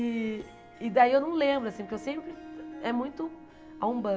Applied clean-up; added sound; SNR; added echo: none; Harp; 17 dB; none.